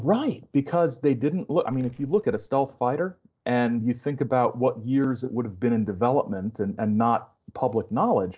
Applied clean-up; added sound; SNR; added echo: neural separator model SepFormer DNS4.